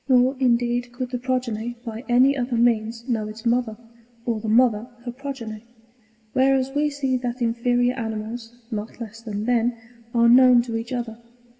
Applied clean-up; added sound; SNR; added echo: none; none; none; reverberation time 1.4 s.